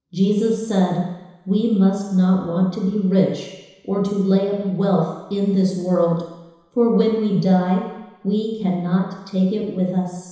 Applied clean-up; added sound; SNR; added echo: none; none; none; reverberation time 1.0 s.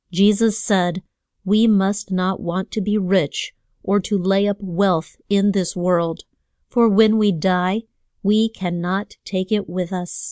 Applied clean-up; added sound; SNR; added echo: none; none; none; none.